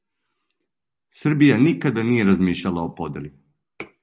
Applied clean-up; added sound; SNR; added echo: none; none; none; none.